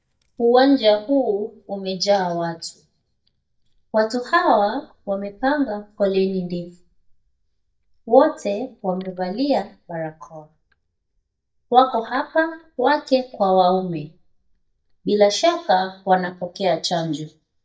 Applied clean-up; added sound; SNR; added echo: neural mask model DeepFilterNet 3.